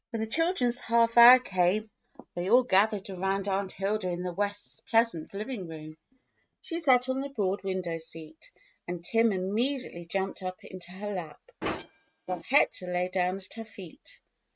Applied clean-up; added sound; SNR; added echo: neural mask model RNNoise.